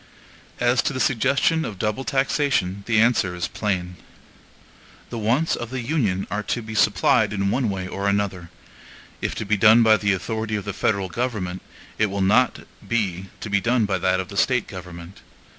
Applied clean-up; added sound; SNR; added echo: none; none; none; none.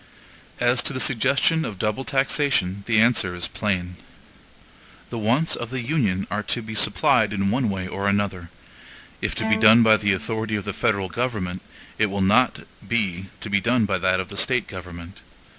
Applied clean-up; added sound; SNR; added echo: none; Bowed string instrument; 12 dB; none.